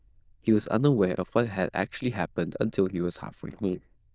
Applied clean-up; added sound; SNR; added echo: neural diffusion model UNIVERSE++.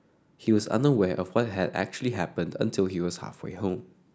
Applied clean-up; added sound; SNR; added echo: none; none; none; none.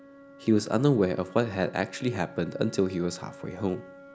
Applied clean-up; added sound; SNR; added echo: none; Wind instrument, woodwind instrument; 20 dB; none.